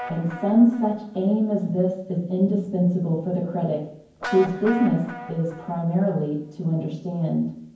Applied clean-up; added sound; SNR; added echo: none; Guitar; 16 dB; reverberation time 0.9 s.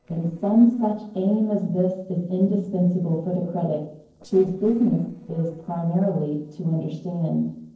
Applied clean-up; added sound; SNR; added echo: neural separator model SepFormer DNS4.